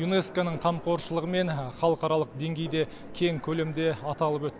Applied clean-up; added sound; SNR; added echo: none; Gong; 18 dB; none.